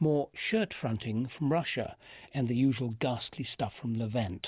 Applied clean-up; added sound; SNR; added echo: none; none; none; none.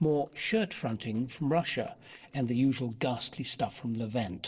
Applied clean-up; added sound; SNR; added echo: neural separator model SepFormer DNS4.